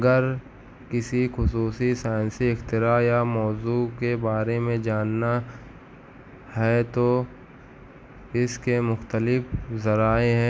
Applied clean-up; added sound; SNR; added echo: none; none; none; none.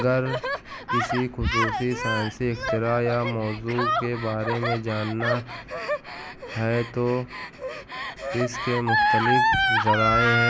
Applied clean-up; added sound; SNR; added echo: none; Gasp; 0 dB; none.